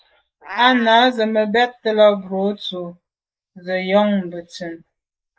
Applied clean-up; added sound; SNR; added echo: neural mask model Resemble Enhance denoiser.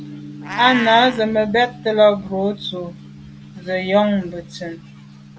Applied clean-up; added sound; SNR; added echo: none; Meow + Gong; 14 dB; none.